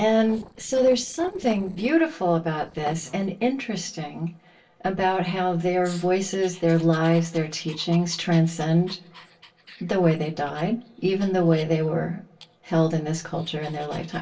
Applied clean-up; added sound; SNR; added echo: neural separator model SepFormer DNS4.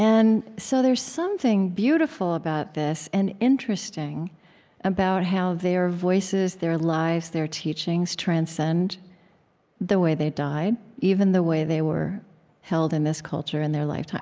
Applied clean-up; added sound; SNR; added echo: none; none; none; none.